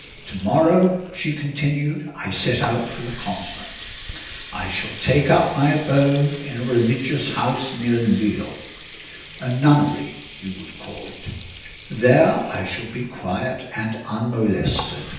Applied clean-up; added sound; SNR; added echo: none; Water tap, faucet; 13 dB; reverberation time 0.9 s.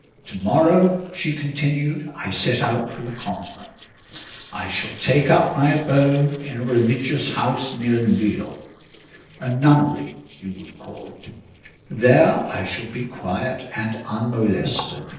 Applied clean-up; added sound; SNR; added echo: neural separator model SepFormer DNS4.